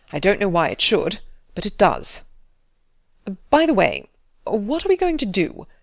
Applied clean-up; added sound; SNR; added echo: none; none; none; none.